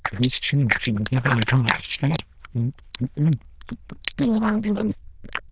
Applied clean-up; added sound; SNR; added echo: neural diffusion model UNIVERSE++.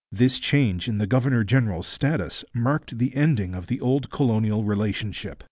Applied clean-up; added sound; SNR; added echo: none; none; none; none.